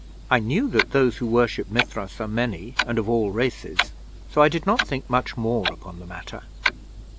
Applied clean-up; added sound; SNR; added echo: none; Clock; 7 dB; none.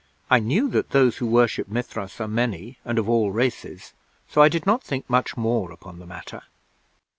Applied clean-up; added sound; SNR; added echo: none; none; none; none.